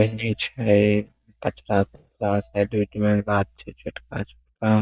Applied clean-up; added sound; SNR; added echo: neural mask model DeepFilterNet 3.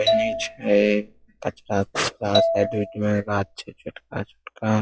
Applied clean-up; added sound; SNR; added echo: classical method log-MMSE.